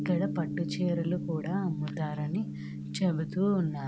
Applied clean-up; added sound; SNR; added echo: none; Gong; 5 dB; none.